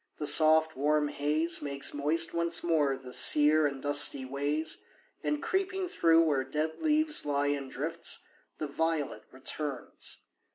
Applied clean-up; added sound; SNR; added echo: none; none; none; none.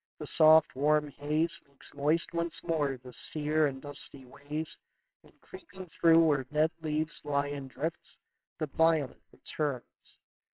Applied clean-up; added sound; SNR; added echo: neural separator model SepFormer WHAMR!.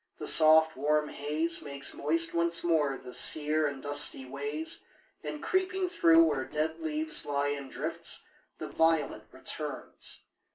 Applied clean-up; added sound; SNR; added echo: neural separator model SepFormer DNS4.